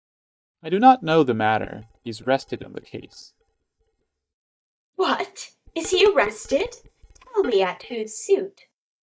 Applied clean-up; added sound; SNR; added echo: neural mask model DeepFilterNet 3.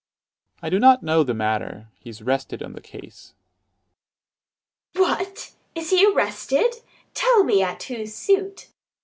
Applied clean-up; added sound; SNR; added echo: none; none; none; none.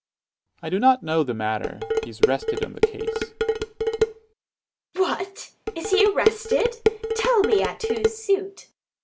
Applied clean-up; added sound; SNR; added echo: none; Dishes, pots, and pans; -1 dB; none.